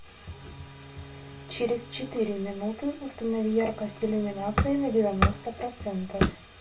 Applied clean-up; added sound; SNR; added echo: none; Bowed string instrument; 20 dB; reverberation time 0.2 s.